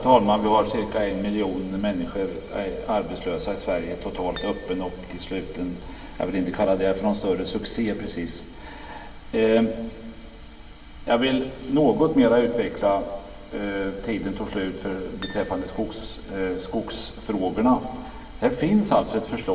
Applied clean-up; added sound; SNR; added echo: none; Acoustic guitar; 13 dB; reverberation time 1.7 s.